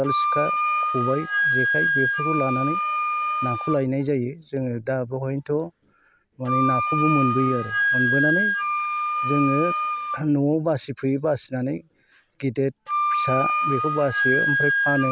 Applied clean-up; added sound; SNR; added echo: none; Wind instrument, woodwind instrument; -1 dB; none.